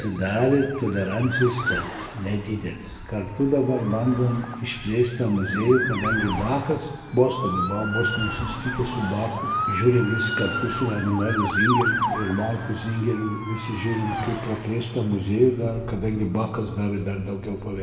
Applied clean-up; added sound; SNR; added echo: none; Motor vehicle (road) / Siren; 6 dB; reverberation time 1.3 s.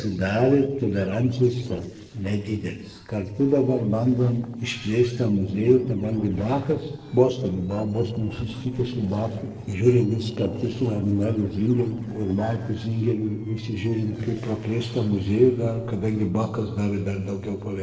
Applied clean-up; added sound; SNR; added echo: neural separator model SepFormer DNS4.